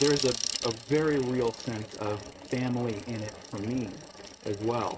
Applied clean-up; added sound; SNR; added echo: neural mask model RNNoise.